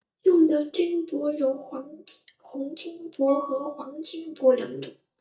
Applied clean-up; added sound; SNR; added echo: neural mask model DeepFilterNet 3.